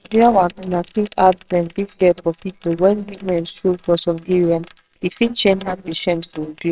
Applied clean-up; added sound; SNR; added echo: neural separator model SepFormer WHAMR!.